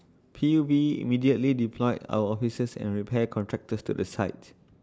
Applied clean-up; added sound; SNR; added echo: none; none; none; none.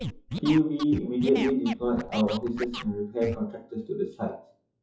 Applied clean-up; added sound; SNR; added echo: classical method WPE with log-MMSE.